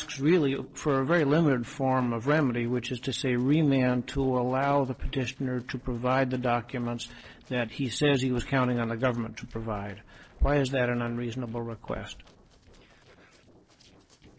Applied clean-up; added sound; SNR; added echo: neural separator model SepFormer DNS4.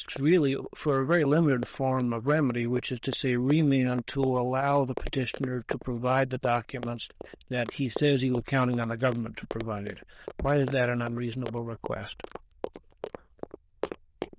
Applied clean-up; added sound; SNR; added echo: neural diffusion model UNIVERSE++.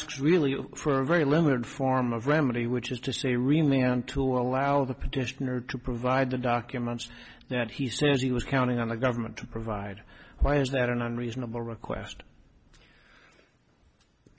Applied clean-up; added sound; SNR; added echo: none; none; none; none.